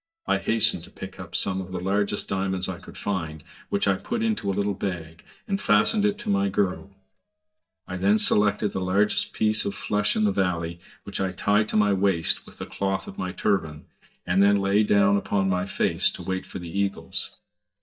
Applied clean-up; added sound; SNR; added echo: neural mask model DeepFilterNet 3.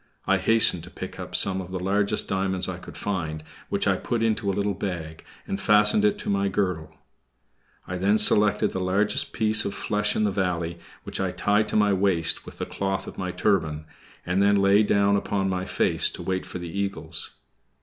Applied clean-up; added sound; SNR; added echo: none; none; none; none.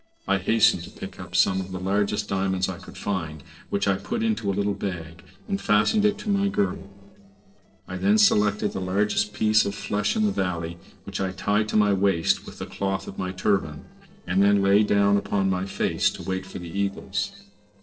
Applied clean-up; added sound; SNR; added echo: neural separator model SepFormer DNS4.